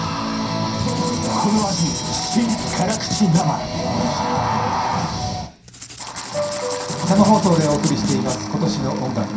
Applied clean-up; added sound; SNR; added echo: none; Writing; 12 dB; reverberation time 0.5 s.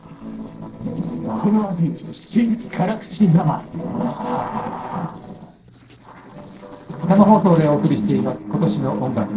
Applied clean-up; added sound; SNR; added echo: neural separator model SepFormer DNS4.